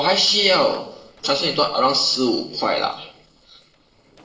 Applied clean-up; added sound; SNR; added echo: neural separator model SepFormer DNS4.